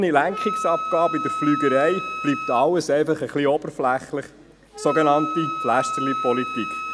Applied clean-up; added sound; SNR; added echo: none; Wind instrument, woodwind instrument; 7 dB; none.